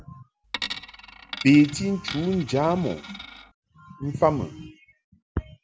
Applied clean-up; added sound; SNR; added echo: none; Coin (dropping); 12 dB; none.